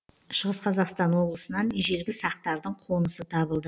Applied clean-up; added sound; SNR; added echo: none; none; none; none.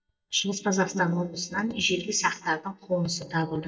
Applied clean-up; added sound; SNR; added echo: neural mask model DeepFilterNet 3.